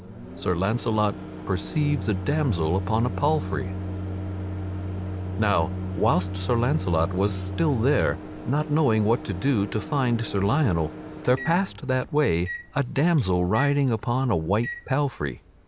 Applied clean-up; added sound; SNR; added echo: none; Microwave oven; 8 dB; none.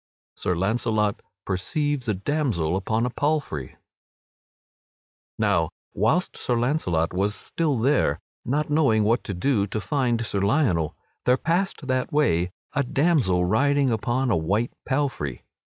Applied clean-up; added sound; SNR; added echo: none; none; none; none.